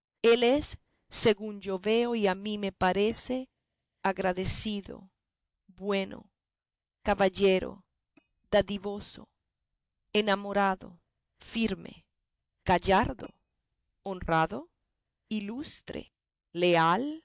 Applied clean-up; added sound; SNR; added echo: neural mask model DeepFilterNet 3.